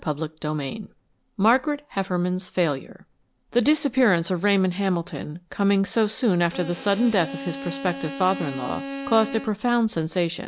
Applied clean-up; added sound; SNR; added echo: none; Bowed string instrument; 10 dB; none.